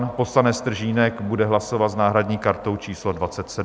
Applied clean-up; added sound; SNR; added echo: none; none; none; none.